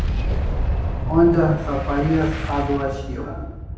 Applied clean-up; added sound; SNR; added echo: none; Boom; 2 dB; reverberation time 0.9 s.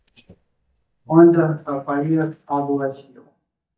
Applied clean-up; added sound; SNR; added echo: neural mask model DeepFilterNet 3.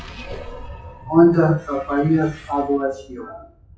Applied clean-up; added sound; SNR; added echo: classical method WPE with log-MMSE.